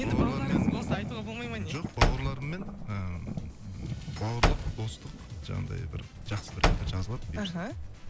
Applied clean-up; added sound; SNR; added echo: none; Thunder + Slam / Wood; -4 dB; none.